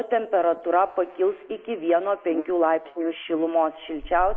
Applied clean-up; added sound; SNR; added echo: neural mask model Resemble Enhance denoiser.